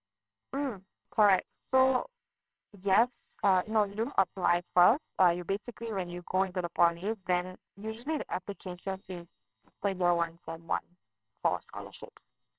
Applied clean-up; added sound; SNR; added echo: neural separator model SepFormer WHAMR!.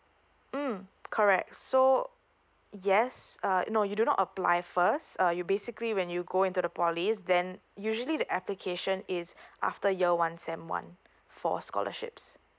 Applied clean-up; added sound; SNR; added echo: none; none; none; none.